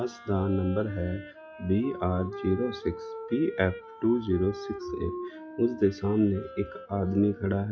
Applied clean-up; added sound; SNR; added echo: classical method WPE with log-MMSE.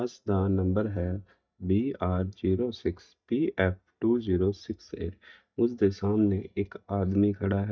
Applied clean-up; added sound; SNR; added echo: neural mask model DeepFilterNet 3.